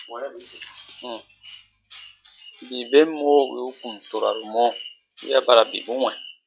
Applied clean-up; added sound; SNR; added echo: classical method log-MMSE.